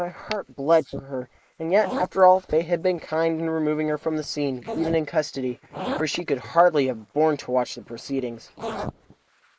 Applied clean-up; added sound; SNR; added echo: neural mask model Resemble Enhance denoiser.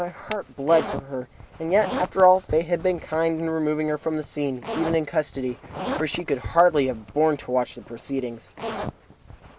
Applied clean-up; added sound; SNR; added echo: none; Zipper (clothing); 12 dB; none.